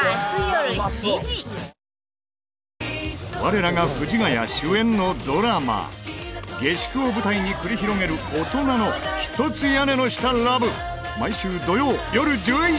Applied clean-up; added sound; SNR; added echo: none; Engine / Mechanisms; 15 dB; none.